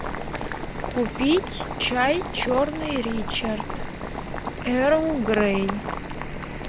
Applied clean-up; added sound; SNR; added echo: none; Boiling; 7 dB; none.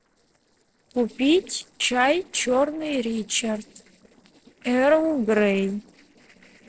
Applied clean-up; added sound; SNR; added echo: neural separator model SepFormer DNS4.